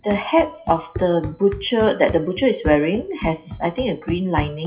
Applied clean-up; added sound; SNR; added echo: classical method WPE with log-MMSE.